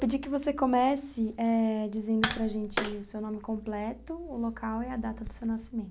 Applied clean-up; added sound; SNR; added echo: none; Tap; 7 dB; none.